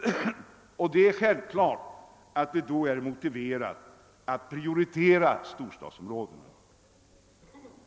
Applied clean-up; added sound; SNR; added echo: none; none; none; none.